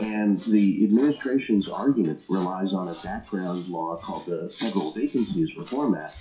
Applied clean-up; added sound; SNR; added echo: classical method WPE with log-MMSE.